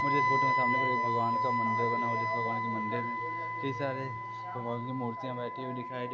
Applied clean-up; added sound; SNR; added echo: none; Wind instrument, woodwind instrument; -4 dB; none.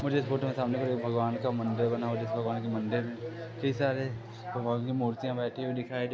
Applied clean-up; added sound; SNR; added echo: none; none; none; none.